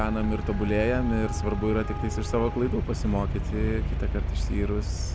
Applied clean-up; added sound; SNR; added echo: none; Traffic noise, roadway noise; 0 dB; none.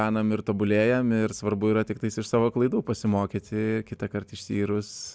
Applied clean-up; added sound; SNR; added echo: none; none; none; none.